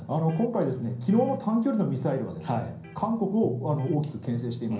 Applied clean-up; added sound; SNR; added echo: none; Electric guitar; 14 dB; reverberation time 0.6 s.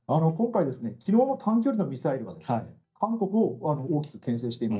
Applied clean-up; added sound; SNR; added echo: neural mask model DeepFilterNet 3.